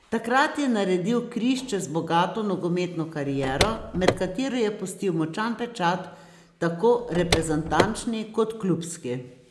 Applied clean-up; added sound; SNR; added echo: none; Car; 2 dB; none.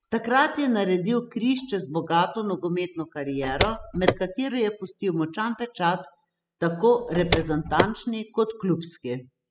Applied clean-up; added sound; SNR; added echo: classical method spectral subtraction.